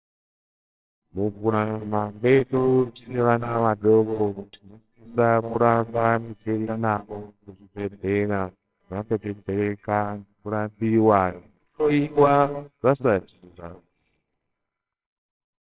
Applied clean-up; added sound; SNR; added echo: neural separator model SepFormer WHAMR!.